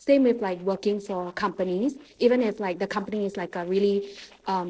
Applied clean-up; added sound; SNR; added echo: neural separator model SepFormer DNS4.